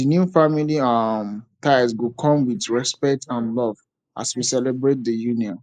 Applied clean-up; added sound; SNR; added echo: neural mask model Resemble Enhance denoiser.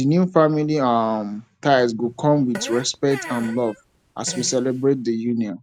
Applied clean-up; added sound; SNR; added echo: none; Fart; 16 dB; none.